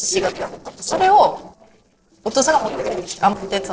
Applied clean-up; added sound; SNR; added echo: neural separator model SepFormer DNS4.